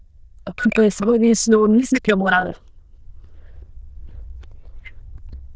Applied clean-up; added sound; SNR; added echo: neural diffusion model UNIVERSE++.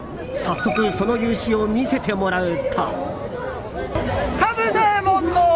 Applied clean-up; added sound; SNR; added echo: none; Thunder / Rain; 19 dB; none.